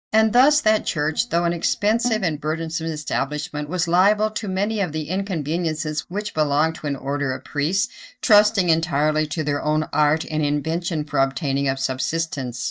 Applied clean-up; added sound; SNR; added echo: neural mask model DeepFilterNet 3.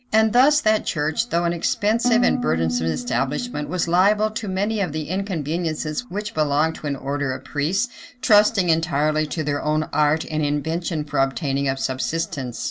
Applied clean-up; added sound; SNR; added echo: none; Harp; 11 dB; none.